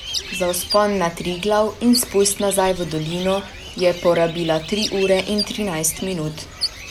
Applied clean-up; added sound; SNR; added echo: none; Bird; 10 dB; none.